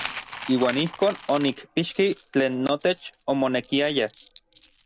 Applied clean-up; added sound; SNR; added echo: none; Coin (dropping); 14 dB; none.